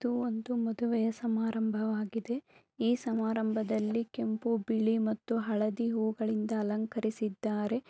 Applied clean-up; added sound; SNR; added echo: none; none; none; none.